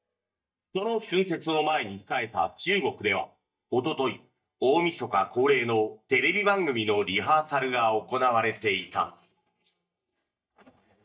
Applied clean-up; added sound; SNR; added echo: neural mask model DeepFilterNet 3.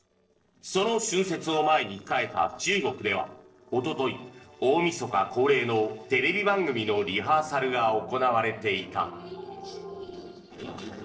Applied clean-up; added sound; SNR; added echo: neural separator model SepFormer DNS4.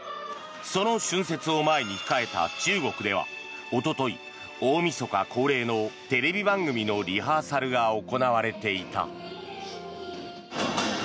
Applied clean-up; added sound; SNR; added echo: none; none; none; none.